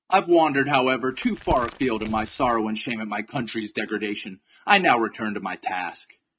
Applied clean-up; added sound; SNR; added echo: neural mask model RNNoise.